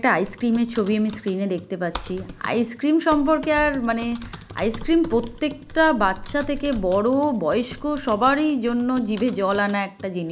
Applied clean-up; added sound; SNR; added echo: none; Typing; 13 dB; none.